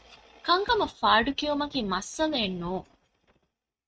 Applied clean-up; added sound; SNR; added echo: neural mask model RNNoise.